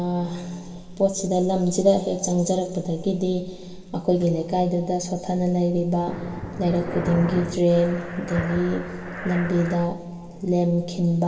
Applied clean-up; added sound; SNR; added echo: none; Breathing; 10 dB; reverberation time 2.0 s.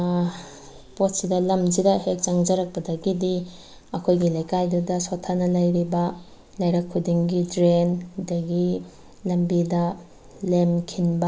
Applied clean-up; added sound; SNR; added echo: none; none; none; none.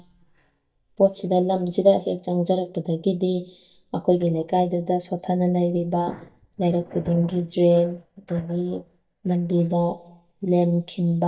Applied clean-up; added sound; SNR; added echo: neural mask model DeepFilterNet 3.